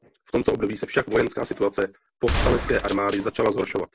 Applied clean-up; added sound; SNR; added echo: none; Gunshot, gunfire; 3 dB; none.